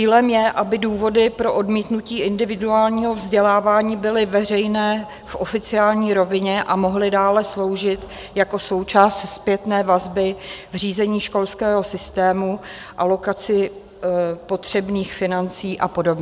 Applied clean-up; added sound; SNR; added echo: none; none; none; none.